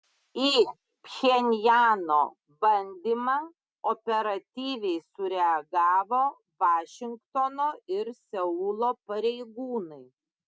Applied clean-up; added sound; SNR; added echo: none; none; none; none.